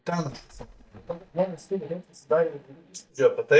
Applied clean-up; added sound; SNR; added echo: neural mask model DeepFilterNet 3.